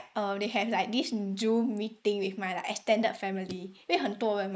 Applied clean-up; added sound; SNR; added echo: neural mask model Resemble Enhance denoiser.